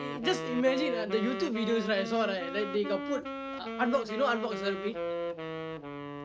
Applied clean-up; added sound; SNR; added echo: none; Wind instrument, woodwind instrument; 5 dB; none.